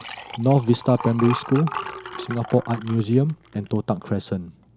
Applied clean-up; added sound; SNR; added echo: none; Liquid; 13 dB; none.